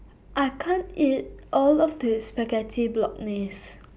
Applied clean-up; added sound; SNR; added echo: none; none; none; none.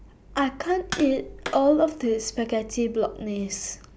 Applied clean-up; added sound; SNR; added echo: none; Tap; 14 dB; none.